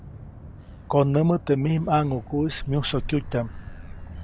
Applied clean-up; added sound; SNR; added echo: none; Motor vehicle (road); 12 dB; none.